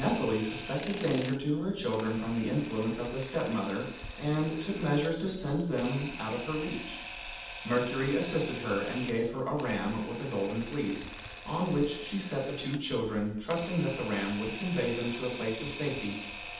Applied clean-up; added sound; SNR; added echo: none; Camera; 11 dB; reverberation time 0.8 s.